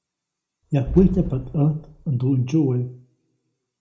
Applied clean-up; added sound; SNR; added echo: none; Boom; 10 dB; reverberation time 0.3 s.